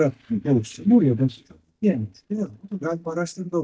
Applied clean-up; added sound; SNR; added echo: neural mask model DeepFilterNet 3.